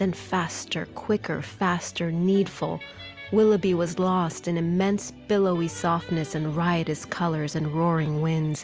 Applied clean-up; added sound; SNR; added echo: none; none; none; none.